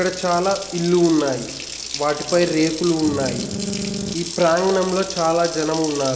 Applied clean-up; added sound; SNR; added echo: none; Water tap, faucet; 11 dB; none.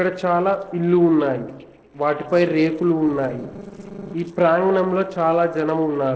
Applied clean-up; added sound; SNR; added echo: neural separator model SepFormer DNS4.